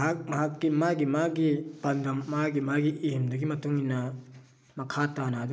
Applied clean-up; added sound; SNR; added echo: none; none; none; none.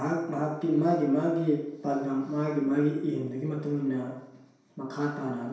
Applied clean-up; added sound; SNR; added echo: none; none; none; reverberation time 0.7 s.